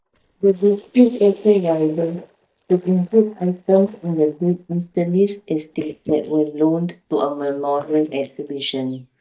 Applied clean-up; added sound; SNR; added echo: neural mask model DeepFilterNet 3.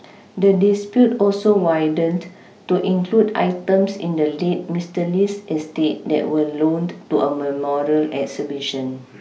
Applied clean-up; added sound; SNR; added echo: none; none; none; none.